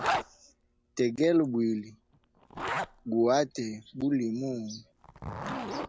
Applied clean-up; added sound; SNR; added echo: none; Zipper (clothing); 8 dB; none.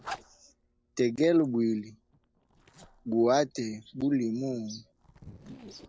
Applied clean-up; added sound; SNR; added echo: neural separator model SepFormer DNS4.